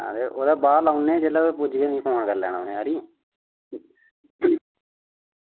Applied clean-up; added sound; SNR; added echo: none; none; none; none.